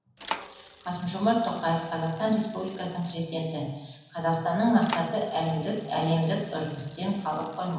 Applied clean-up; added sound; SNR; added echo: none; Bicycle; 14 dB; reverberation time 1.1 s.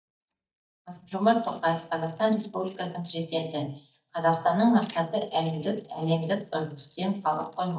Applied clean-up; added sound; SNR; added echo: neural mask model DeepFilterNet 3.